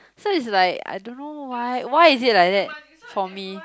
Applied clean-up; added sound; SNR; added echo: none; none; none; none.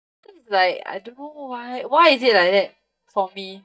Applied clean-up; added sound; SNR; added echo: neural mask model DeepFilterNet 3.